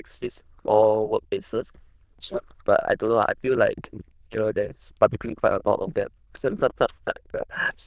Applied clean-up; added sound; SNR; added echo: neural diffusion model UNIVERSE++.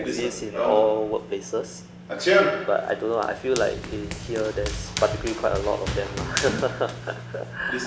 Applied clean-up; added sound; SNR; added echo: none; Run; 2 dB; none.